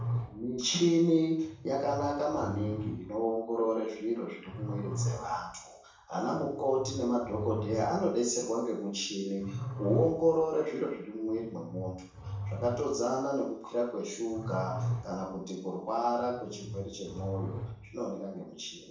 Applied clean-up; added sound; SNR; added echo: none; Growling; 8 dB; reverberation time 0.6 s.